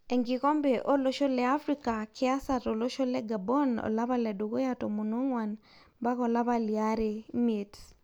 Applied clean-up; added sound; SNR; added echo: none; none; none; none.